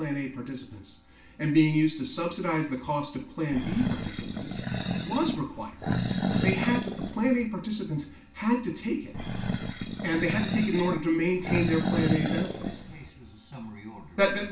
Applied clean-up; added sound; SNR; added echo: none; Animal; 1 dB; reverberation time 0.4 s.